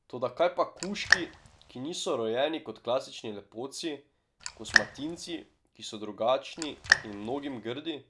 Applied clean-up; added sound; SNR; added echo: none; Raindrop; -2 dB; none.